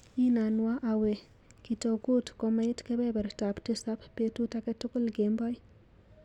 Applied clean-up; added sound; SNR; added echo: none; none; none; none.